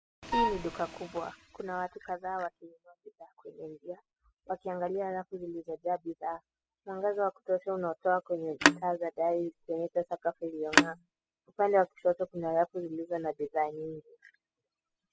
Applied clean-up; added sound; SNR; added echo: classical method spectral subtraction.